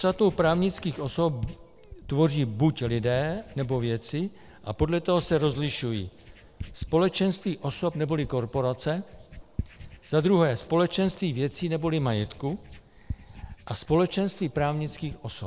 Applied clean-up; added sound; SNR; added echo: none; Writing; 17 dB; none.